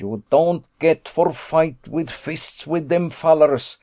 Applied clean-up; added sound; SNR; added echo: none; none; none; none.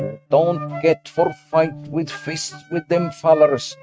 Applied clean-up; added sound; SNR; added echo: neural mask model RNNoise.